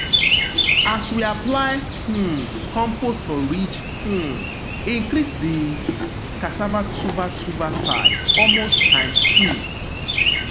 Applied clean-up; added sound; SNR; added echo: none; Chirp, tweet; -3 dB; none.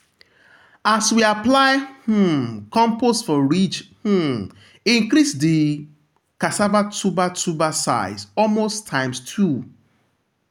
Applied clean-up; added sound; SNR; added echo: none; none; none; none.